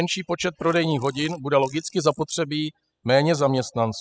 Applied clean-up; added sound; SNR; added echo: classical method spectral subtraction.